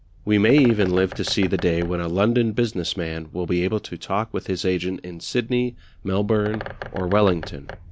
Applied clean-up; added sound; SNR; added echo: none; Bird; 17 dB; none.